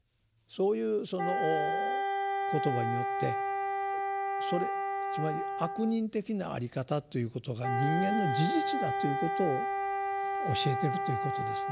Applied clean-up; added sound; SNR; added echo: none; Wind instrument, woodwind instrument; -1 dB; none.